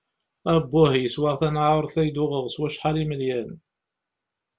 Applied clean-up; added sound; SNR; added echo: none; none; none; none.